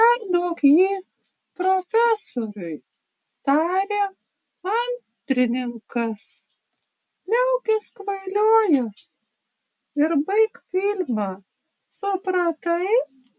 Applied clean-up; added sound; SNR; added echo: none; none; none; none.